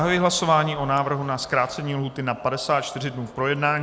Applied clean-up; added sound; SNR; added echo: none; none; none; none.